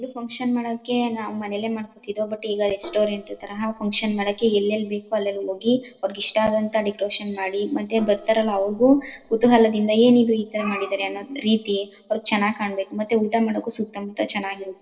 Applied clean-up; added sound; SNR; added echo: neural separator model SepFormer DNS4.